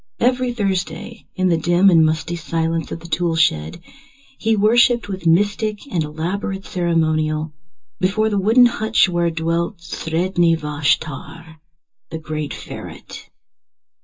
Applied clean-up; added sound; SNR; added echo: none; none; none; reverberation time 0.2 s.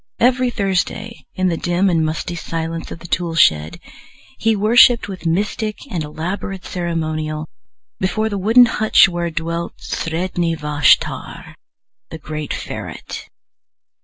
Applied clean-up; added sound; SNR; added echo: none; none; none; none.